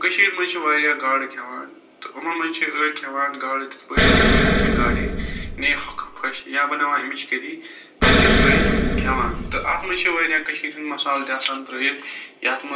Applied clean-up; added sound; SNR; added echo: none; Explosion; -5 dB; reverberation time 0.3 s.